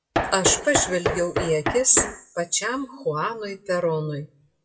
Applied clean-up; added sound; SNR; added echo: classical method WPE with log-MMSE.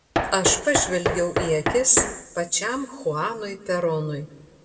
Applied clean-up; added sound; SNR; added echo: none; Knock; 5 dB; reverberation time 1.4 s.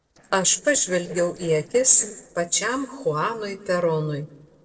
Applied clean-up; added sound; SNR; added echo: neural separator model SepFormer DNS4.